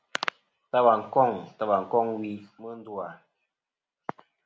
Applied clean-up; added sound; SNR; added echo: none; none; none; none.